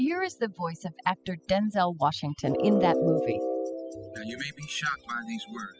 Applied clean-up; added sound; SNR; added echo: classical method spectral subtraction.